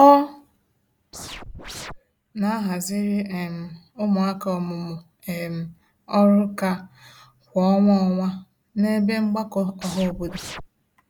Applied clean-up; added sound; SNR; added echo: neural mask model Resemble Enhance denoiser.